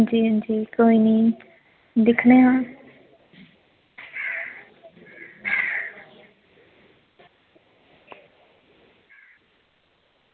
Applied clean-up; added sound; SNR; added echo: none; none; none; none.